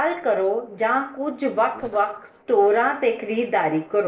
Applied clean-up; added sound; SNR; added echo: neural separator model SepFormer DNS4.